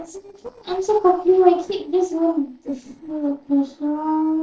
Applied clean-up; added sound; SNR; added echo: neural separator model SepFormer DNS4.